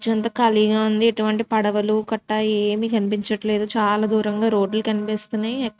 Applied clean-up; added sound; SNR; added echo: neural mask model RNNoise.